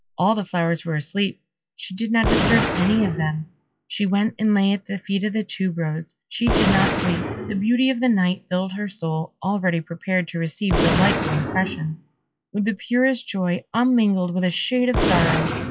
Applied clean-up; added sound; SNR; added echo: classical method log-MMSE.